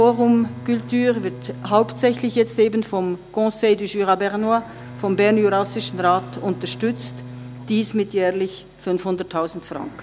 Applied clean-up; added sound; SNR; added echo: none; Bowed string instrument; 16 dB; none.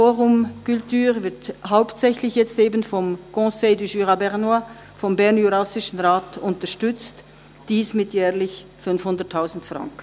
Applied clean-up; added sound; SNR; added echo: none; none; none; none.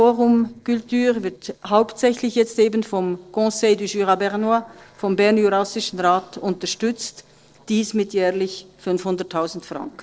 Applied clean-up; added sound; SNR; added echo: neural separator model SepFormer DNS4.